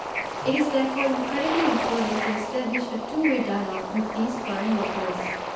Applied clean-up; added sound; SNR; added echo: none; Bird / Ocean; 3 dB; reverberation time 0.9 s.